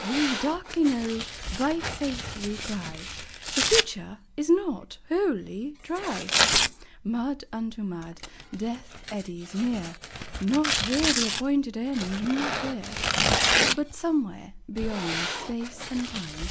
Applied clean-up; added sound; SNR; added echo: none; Tearing; 1 dB; none.